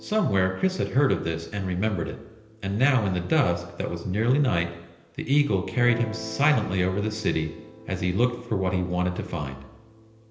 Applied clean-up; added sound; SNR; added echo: none; Guitar; 19 dB; reverberation time 1.4 s.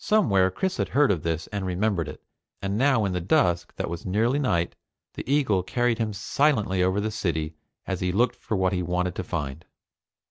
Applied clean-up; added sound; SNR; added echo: none; none; none; none.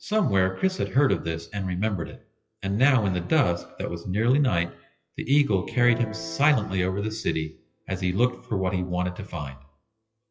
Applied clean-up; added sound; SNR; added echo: classical method WPE with log-MMSE.